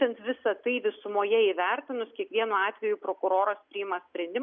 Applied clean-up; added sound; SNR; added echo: none; none; none; none.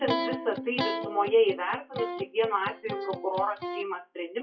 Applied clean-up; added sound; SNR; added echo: classical method WPE with log-MMSE.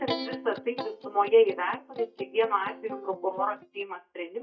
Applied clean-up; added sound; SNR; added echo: neural mask model DeepFilterNet 3.